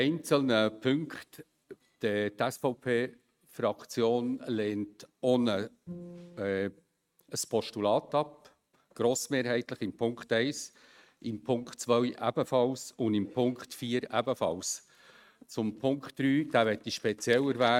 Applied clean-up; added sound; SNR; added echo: neural mask model RNNoise.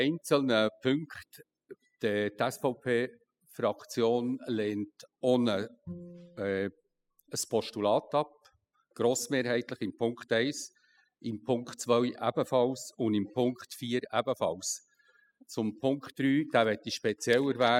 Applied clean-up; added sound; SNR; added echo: classical method spectral subtraction.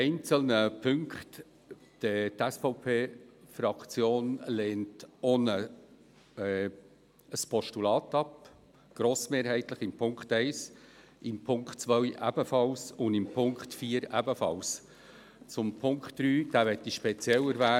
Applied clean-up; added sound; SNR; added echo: none; none; none; none.